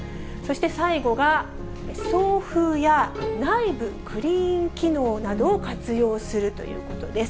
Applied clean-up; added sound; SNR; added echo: none; Bowed string instrument; 10 dB; none.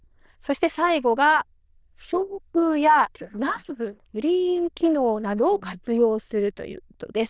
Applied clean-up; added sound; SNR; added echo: neural diffusion model UNIVERSE++.